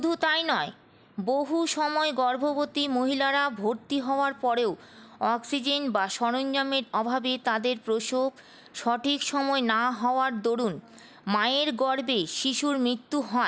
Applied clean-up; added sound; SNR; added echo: none; none; none; none.